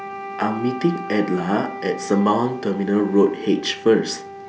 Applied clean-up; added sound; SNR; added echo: none; Wind instrument, woodwind instrument; 12 dB; none.